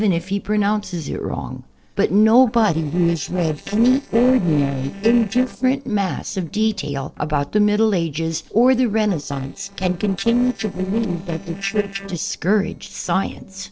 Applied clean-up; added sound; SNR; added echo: neural separator model SepFormer DNS4.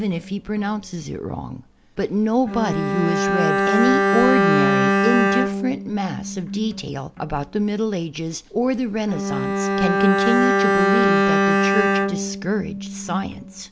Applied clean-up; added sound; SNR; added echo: none; Bowed string instrument; -2 dB; none.